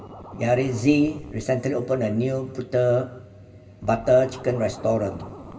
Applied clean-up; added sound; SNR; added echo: none; Scratching (performance technique); 20 dB; reverberation time 2.4 s.